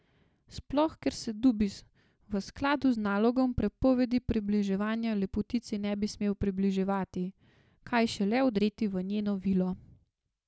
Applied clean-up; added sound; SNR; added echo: none; none; none; none.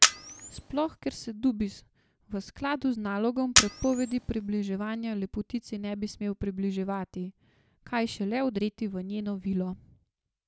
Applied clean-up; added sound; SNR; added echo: none; Camera; -2 dB; none.